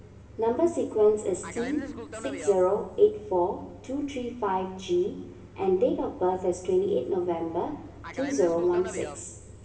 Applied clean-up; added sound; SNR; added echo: none; Fixed-wing aircraft, airplane; 18 dB; reverberation time 1.0 s.